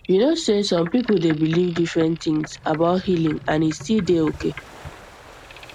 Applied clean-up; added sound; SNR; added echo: none; Boat, Water vehicle; 17 dB; none.